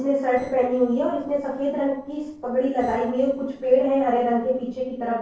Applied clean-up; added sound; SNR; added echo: neural separator model SepFormer DNS4.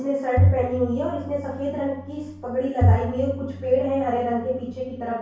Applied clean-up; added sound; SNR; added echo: none; Bowed string instrument; 0 dB; reverberation time 0.6 s.